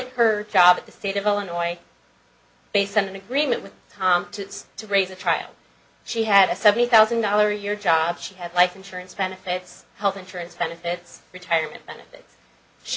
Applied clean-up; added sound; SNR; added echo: none; none; none; none.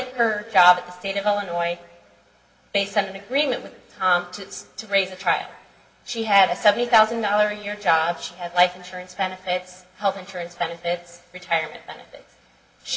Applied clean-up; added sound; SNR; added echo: none; none; none; reverberation time 1.5 s.